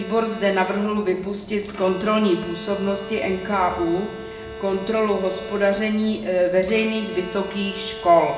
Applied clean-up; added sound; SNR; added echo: none; Bowed string instrument; 14 dB; reverberation time 0.9 s.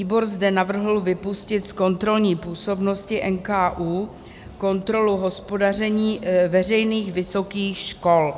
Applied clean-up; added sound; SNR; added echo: none; none; none; none.